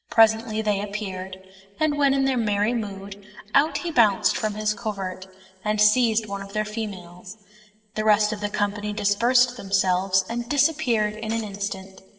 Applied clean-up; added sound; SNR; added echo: none; Shatter; 12 dB; reverberation time 2.1 s.